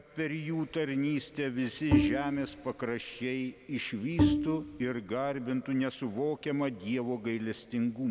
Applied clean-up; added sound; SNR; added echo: none; Bowed string instrument; -2 dB; none.